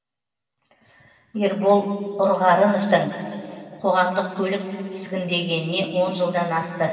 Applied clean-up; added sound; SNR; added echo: none; none; none; reverberation time 2.4 s.